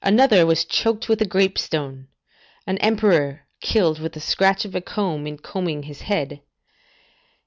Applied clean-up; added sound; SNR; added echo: none; none; none; none.